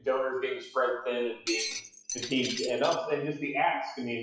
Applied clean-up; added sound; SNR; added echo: classical method WPE with log-MMSE.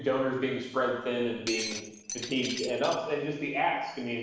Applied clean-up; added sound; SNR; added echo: none; Shatter; 8 dB; reverberation time 0.9 s.